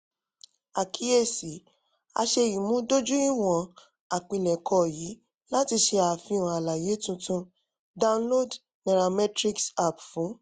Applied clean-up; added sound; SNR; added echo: none; none; none; none.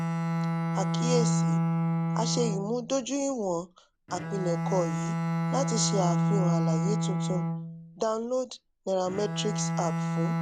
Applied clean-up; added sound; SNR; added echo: none; Bowed string instrument; -3 dB; none.